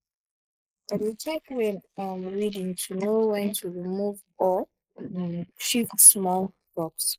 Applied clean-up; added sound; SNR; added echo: neural mask model Resemble Enhance denoiser.